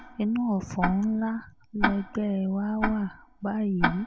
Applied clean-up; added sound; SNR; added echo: none; Tick-tock; 5 dB; none.